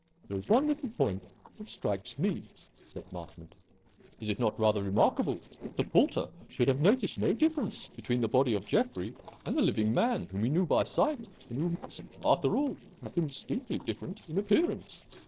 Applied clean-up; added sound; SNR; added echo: neural separator model SepFormer DNS4.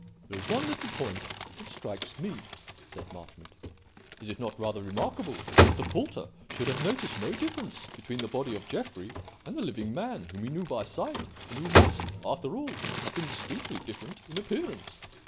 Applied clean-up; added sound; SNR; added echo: none; Crumpling, crinkling; -3 dB; none.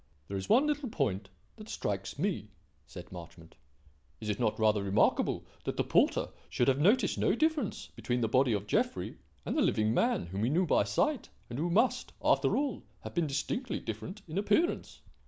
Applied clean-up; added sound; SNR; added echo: none; none; none; none.